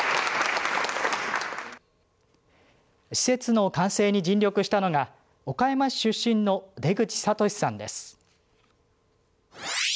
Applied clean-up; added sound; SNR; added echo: none; none; none; none.